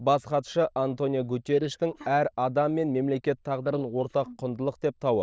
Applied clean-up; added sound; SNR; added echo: neural diffusion model UNIVERSE++.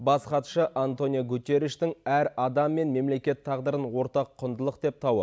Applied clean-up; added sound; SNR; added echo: none; none; none; none.